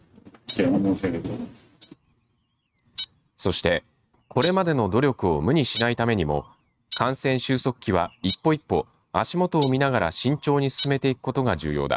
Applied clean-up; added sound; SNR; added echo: neural mask model RNNoise.